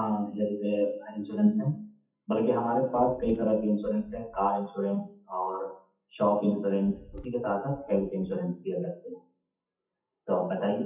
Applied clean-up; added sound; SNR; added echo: classical method WPE with log-MMSE.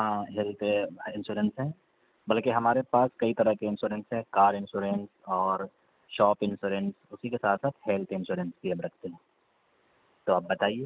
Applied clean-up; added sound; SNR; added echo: none; none; none; none.